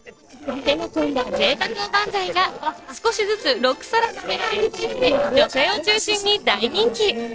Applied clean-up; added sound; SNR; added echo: neural separator model SepFormer DNS4.